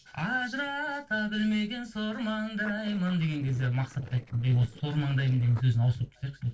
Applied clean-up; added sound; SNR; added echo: neural separator model SepFormer DNS4.